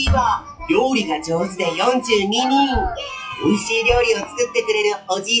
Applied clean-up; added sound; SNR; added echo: classical method WPE with log-MMSE.